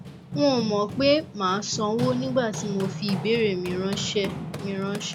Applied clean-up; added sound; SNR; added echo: none; Run; 8 dB; none.